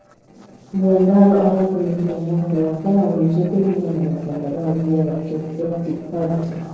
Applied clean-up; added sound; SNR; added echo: neural separator model SepFormer DNS4.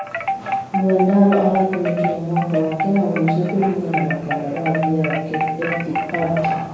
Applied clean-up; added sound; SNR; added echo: none; Wind chime; 4 dB; reverberation time 1.0 s.